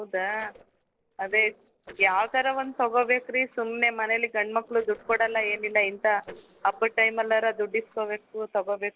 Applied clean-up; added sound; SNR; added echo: neural separator model SepFormer DNS4.